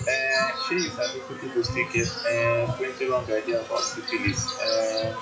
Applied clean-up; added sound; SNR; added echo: classical method log-MMSE.